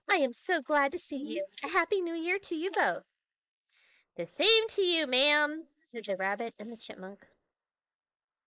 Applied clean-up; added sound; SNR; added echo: neural mask model Resemble Enhance denoiser.